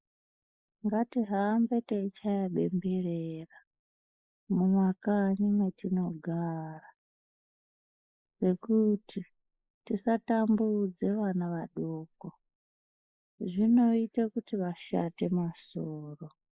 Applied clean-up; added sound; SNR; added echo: neural mask model Resemble Enhance denoiser.